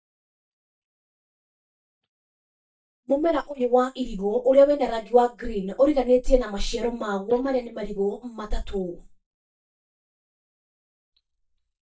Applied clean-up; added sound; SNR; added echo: neural mask model DeepFilterNet 3.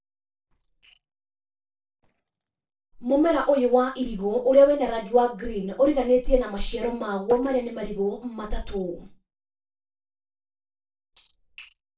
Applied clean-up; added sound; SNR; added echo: neural separator model SepFormer DNS4.